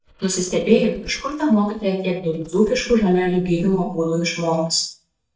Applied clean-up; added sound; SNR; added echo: neural mask model DeepFilterNet 3.